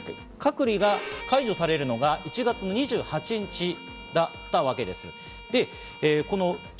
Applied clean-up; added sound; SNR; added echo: none; Doorbell + Bowed string instrument; 15 dB; none.